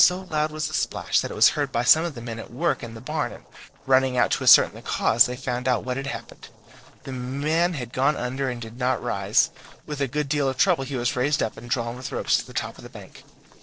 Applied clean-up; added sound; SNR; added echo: neural separator model SepFormer DNS4.